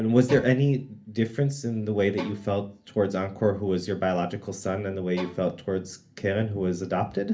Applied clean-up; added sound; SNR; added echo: none; Bowed string instrument; 19 dB; reverberation time 0.3 s.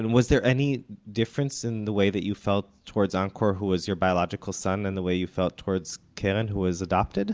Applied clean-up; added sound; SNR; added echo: none; none; none; none.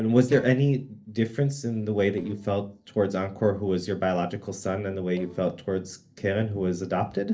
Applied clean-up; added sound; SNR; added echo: neural separator model SepFormer DNS4.